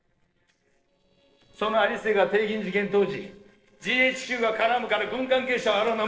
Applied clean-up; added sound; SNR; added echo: neural separator model SepFormer DNS4.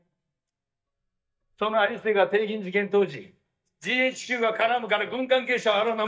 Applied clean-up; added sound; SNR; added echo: neural mask model DeepFilterNet 3.